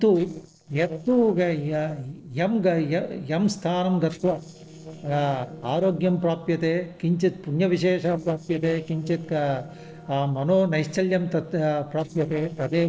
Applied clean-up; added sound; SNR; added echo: neural separator model SepFormer DNS4.